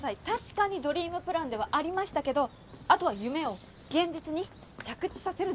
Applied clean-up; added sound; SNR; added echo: none; none; none; none.